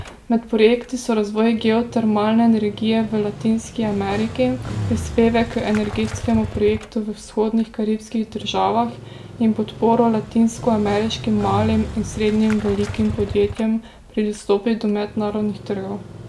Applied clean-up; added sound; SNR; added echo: none; Motorcycle; 12 dB; none.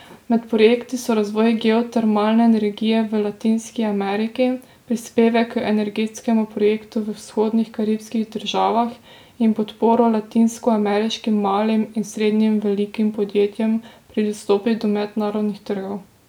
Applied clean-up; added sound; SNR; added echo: none; none; none; none.